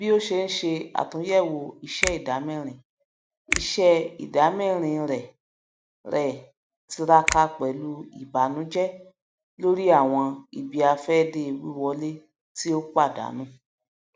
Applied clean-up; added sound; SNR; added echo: none; Finger snapping; 8 dB; none.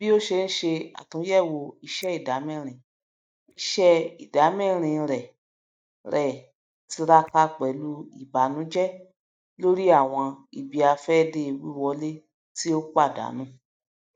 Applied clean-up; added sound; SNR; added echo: neural mask model DeepFilterNet 3.